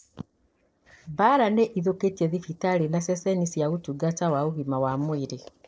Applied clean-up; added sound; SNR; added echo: neural separator model SepFormer DNS4.